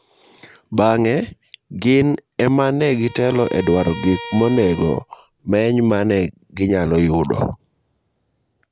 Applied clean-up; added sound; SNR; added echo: none; Bowed string instrument; 16 dB; none.